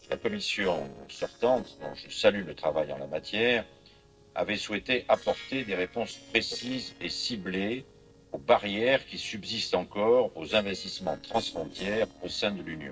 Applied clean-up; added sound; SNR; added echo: neural separator model SepFormer DNS4.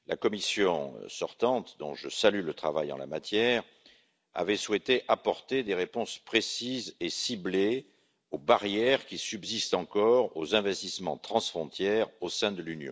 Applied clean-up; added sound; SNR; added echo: none; none; none; none.